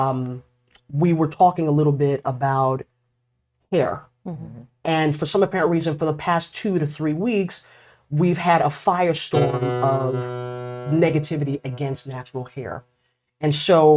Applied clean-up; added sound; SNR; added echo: neural mask model RNNoise.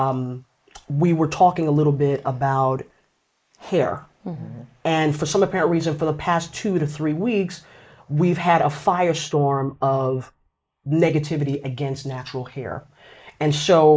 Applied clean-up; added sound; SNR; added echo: neural mask model Resemble Enhance denoiser.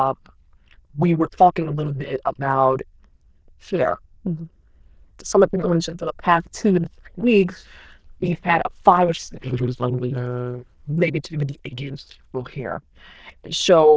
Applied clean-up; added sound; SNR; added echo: neural diffusion model UNIVERSE++.